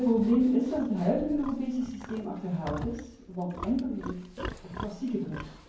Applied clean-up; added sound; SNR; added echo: none; Livestock, farm animals, working animals; 13 dB; reverberation time 0.9 s.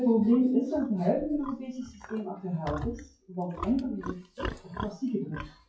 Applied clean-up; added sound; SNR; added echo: classical method WPE with log-MMSE.